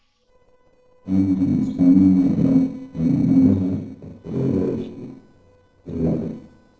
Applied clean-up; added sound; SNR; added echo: neural separator model SepFormer DNS4.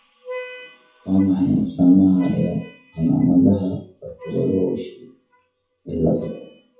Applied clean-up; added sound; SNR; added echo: classical method WPE with log-MMSE.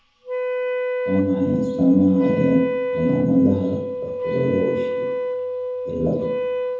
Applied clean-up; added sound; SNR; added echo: none; Wind instrument, woodwind instrument; 3 dB; reverberation time 0.9 s.